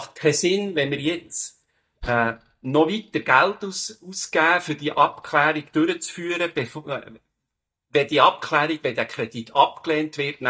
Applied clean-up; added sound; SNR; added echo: neural mask model DeepFilterNet 3.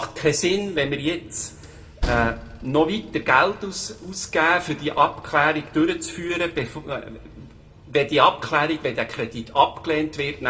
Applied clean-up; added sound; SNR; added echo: none; Train; 15 dB; reverberation time 0.5 s.